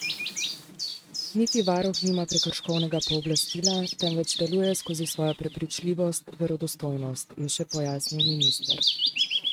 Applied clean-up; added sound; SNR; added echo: neural mask model RNNoise.